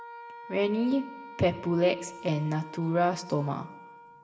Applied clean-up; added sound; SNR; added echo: none; Wind instrument, woodwind instrument; 16 dB; reverberation time 0.7 s.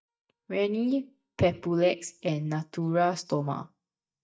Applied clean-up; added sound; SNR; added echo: neural mask model DeepFilterNet 3.